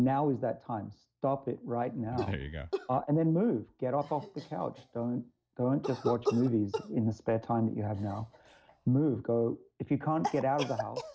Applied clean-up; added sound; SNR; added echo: none; Cough; 11 dB; none.